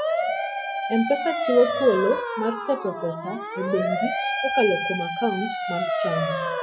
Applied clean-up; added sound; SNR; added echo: classical method Wiener filter.